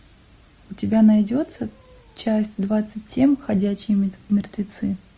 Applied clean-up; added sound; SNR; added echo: none; none; none; none.